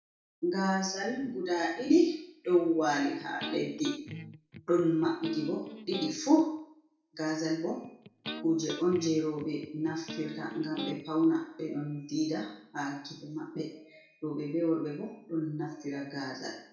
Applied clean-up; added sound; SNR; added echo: none; Electric guitar; 12 dB; reverberation time 0.5 s.